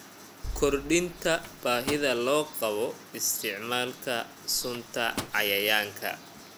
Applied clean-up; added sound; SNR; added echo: none; Boom + Microwave oven; 13 dB; none.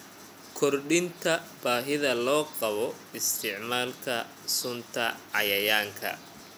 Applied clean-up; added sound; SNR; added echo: none; none; none; none.